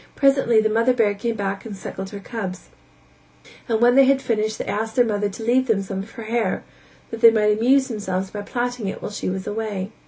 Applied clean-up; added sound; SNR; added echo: none; none; none; none.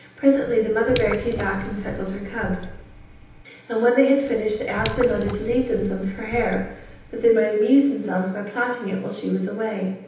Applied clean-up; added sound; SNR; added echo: none; Drip / Water; 11 dB; reverberation time 0.9 s.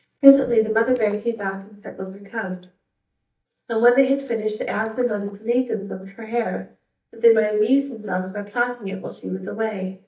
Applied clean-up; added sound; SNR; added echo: neural mask model DeepFilterNet 3.